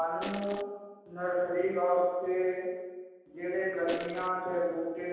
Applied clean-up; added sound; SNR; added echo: none; Crushing; 9 dB; reverberation time 1.2 s.